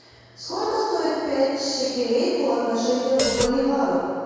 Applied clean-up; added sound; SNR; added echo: none; Hi-hat; 6 dB; reverberation time 2.2 s.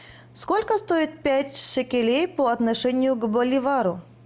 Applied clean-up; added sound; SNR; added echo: none; none; none; none.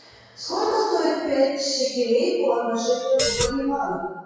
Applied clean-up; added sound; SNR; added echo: classical method WPE with log-MMSE.